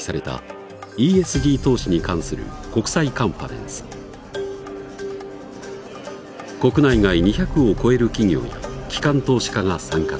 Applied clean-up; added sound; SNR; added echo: none; none; none; none.